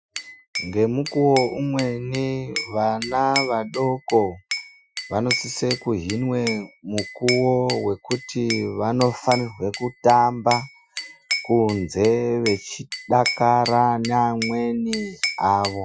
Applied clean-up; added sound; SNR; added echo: classical method Wiener filter.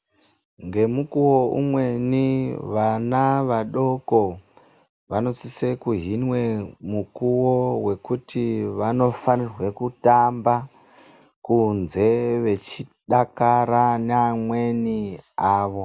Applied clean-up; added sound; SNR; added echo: none; none; none; none.